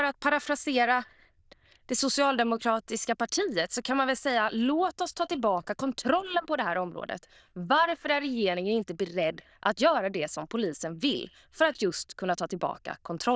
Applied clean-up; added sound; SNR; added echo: neural diffusion model UNIVERSE++.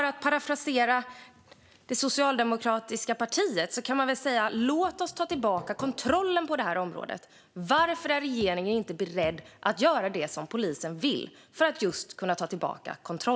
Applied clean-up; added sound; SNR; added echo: none; Hammer; 18 dB; none.